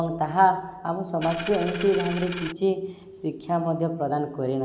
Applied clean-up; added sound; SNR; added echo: none; Coin (dropping); 10 dB; none.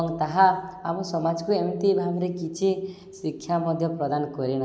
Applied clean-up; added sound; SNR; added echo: none; none; none; none.